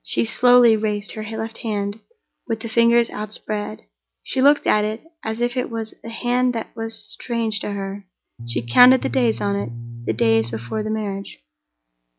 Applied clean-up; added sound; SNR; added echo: none; Bass guitar; 10 dB; none.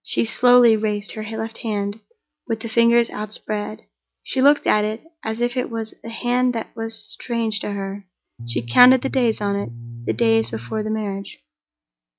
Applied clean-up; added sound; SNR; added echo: neural mask model RNNoise.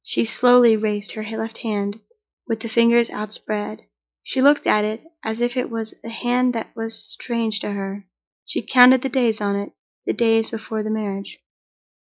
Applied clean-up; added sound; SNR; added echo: neural mask model Resemble Enhance denoiser.